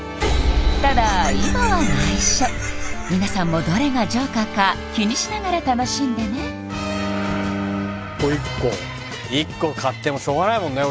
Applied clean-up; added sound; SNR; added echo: none; Bowed string instrument; 10 dB; none.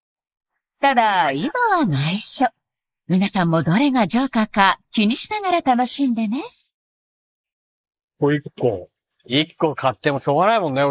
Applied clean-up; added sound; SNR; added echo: neural mask model Resemble Enhance denoiser.